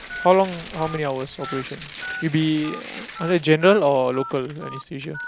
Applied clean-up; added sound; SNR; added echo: none; Tearing + Telephone; 14 dB; none.